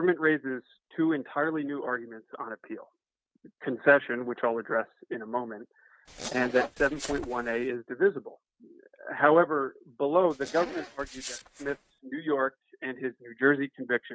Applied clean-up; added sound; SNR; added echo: neural mask model RNNoise.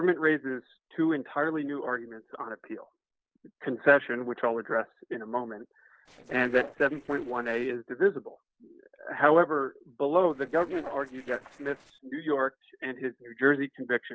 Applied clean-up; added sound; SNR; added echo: neural separator model SepFormer DNS4.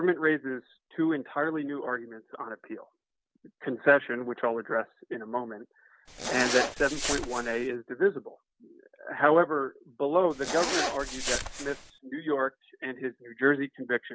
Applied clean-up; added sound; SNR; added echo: none; Zipper (clothing); 4 dB; none.